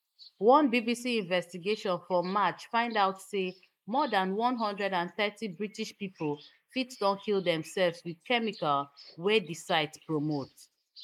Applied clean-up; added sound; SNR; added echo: neural mask model Resemble Enhance denoiser.